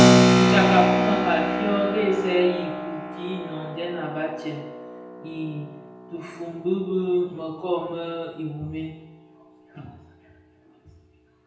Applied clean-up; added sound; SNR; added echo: none; Keyboard (musical); -3 dB; reverberation time 0.9 s.